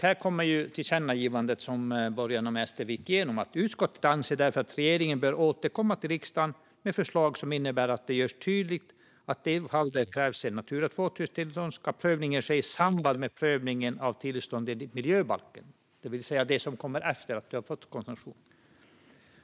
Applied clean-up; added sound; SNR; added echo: neural mask model Resemble Enhance denoiser.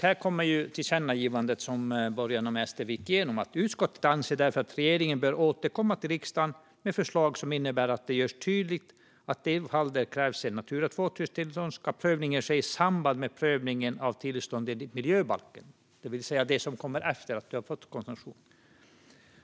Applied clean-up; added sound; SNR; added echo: none; none; none; none.